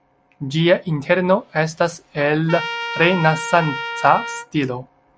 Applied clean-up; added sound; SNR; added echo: none; Trumpet; 10 dB; none.